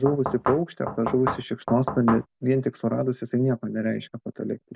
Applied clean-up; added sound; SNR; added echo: none; Knock / Wood; 5 dB; none.